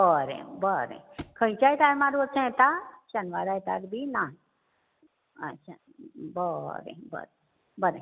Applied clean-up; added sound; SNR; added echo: none; Thump, thud; 16 dB; none.